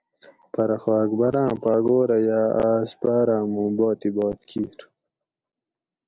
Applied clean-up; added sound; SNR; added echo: none; none; none; none.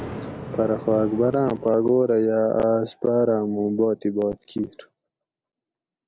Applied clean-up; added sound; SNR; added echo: none; Thunder; 17 dB; none.